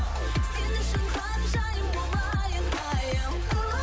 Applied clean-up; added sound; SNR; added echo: none; none; none; none.